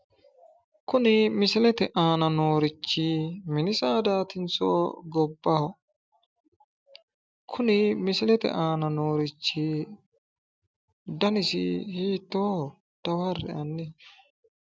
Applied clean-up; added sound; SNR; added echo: none; none; none; none.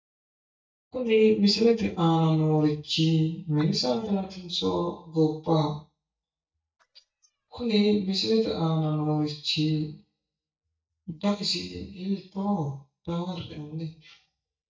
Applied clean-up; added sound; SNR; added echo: neural mask model DeepFilterNet 3.